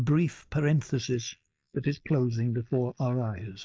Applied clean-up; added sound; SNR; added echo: neural mask model Resemble Enhance denoiser.